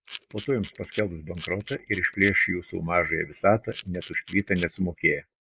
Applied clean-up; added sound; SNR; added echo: neural mask model Resemble Enhance denoiser.